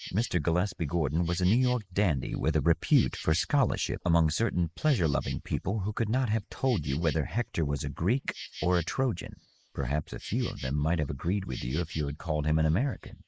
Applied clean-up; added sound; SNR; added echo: neural mask model Resemble Enhance denoiser.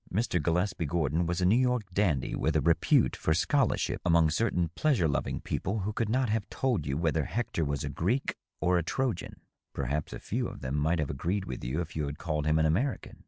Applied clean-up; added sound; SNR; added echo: none; none; none; none.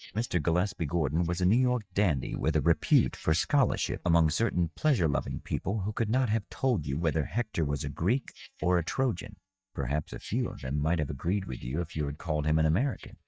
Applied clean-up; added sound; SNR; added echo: neural mask model DeepFilterNet 3.